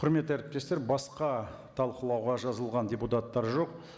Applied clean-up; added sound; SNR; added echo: none; none; none; none.